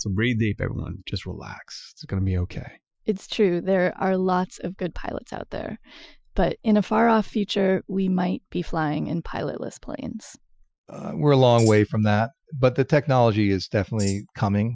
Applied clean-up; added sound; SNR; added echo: classical method Wiener filter.